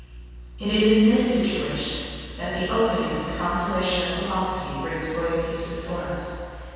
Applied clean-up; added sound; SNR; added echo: none; none; none; reverberation time 2.1 s.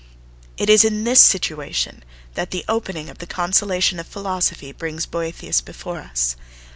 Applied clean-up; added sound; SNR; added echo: none; none; none; none.